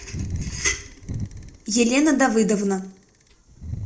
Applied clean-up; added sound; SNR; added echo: neural separator model SepFormer DNS4.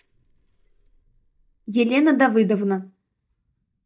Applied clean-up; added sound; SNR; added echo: neural mask model DeepFilterNet 3.